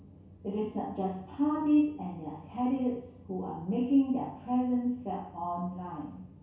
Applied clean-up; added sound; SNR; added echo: none; none; none; reverberation time 0.6 s.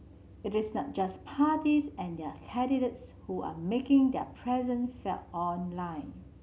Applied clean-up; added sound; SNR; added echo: none; none; none; none.